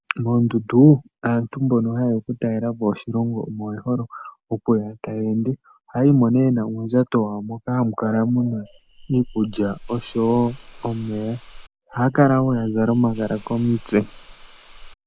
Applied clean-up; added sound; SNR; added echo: none; Hiss / Insect; 19 dB; none.